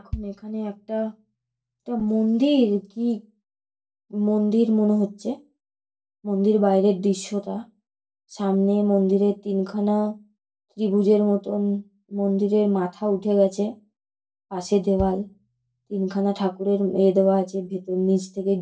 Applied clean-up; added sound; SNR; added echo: neural separator model SepFormer DNS4.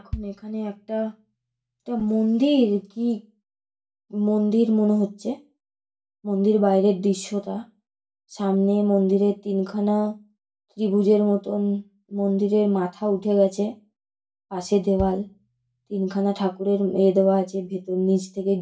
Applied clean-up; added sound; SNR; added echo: none; Bass drum; 18 dB; reverberation time 0.2 s.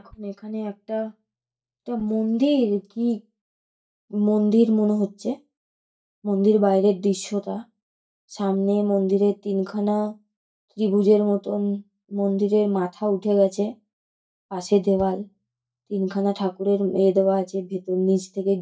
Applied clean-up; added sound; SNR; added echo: neural mask model DeepFilterNet 3.